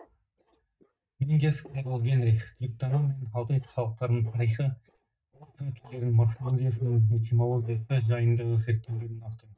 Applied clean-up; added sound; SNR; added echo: neural mask model DeepFilterNet 3.